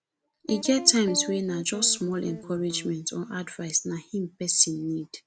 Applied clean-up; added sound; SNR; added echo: none; Guitar; 13 dB; none.